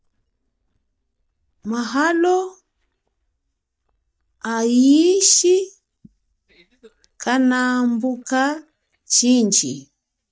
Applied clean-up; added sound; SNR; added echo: neural mask model DeepFilterNet 3.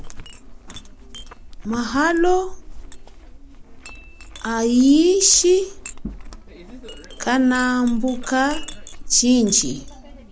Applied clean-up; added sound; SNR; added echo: none; Chink, clink; 11 dB; none.